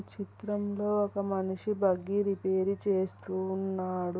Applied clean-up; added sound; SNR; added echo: none; none; none; none.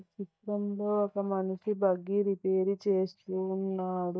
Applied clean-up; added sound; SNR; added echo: neural mask model DeepFilterNet 3.